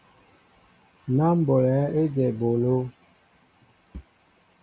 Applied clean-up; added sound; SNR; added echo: none; none; none; none.